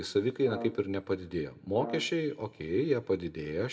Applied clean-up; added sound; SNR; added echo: none; Brass instrument; 12 dB; reverberation time 1.1 s.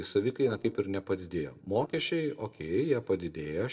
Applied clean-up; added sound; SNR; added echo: neural separator model SepFormer DNS4.